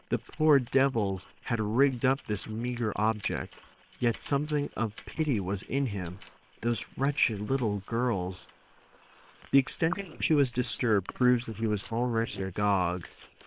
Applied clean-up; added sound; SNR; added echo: neural separator model SepFormer WHAM!.